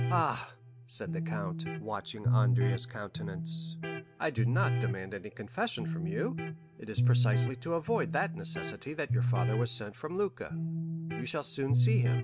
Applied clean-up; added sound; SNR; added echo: none; Electric guitar; -4 dB; none.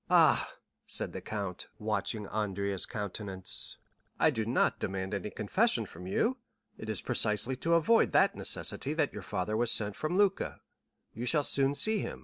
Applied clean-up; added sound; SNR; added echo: none; none; none; none.